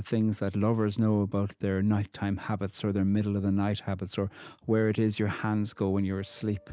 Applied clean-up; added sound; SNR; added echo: none; none; none; none.